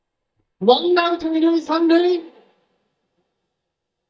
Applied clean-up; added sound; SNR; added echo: neural mask model DeepFilterNet 3.